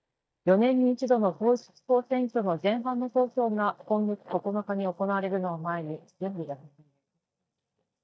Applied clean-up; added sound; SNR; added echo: neural mask model DeepFilterNet 3.